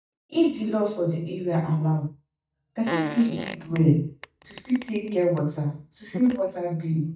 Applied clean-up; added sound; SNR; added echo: neural mask model DeepFilterNet 3.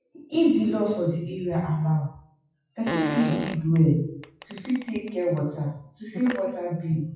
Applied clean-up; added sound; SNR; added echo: classical method WPE with log-MMSE.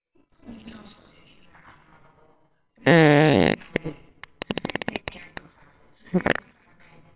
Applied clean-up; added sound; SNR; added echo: neural separator model SepFormer WHAMR!.